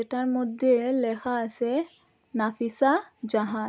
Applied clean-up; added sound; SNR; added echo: none; none; none; none.